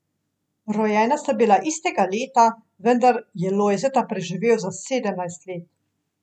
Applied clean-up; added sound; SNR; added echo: none; none; none; none.